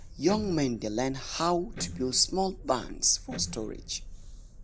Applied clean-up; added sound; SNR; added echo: none; Electric guitar + Boat, Water vehicle; 12 dB; none.